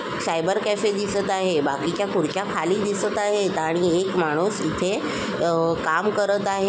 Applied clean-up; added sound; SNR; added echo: none; none; none; none.